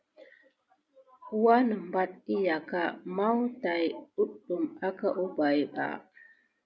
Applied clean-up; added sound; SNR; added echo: none; none; none; none.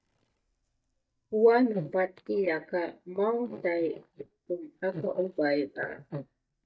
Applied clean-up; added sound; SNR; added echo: neural mask model DeepFilterNet 3.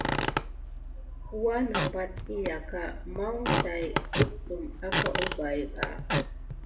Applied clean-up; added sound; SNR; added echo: none; Squeak / Wood; -3 dB; reverberation time 0.5 s.